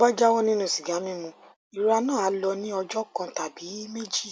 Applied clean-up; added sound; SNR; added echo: none; none; none; none.